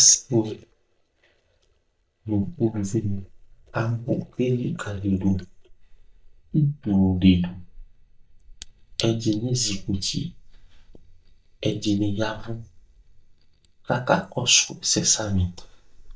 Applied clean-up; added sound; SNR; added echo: neural mask model DeepFilterNet 3.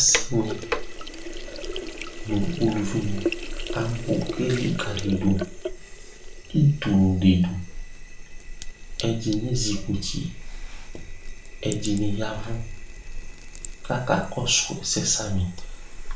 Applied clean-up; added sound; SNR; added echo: none; Sink (filling or washing); 6 dB; reverberation time 0.4 s.